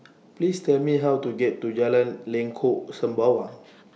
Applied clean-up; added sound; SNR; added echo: none; none; none; none.